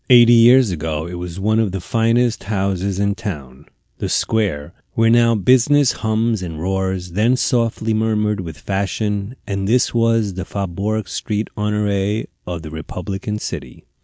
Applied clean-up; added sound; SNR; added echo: none; none; none; none.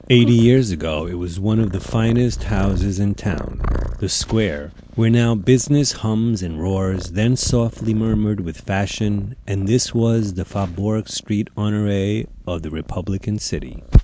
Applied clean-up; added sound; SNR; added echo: none; Purr; 8 dB; none.